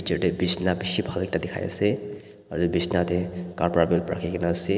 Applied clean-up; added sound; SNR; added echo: none; none; none; none.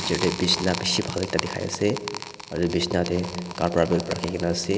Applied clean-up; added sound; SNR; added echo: none; Crackle; 10 dB; none.